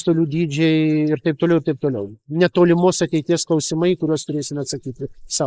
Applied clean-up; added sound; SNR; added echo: neural mask model Resemble Enhance denoiser.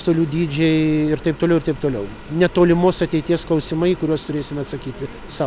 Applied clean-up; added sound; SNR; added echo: none; none; none; none.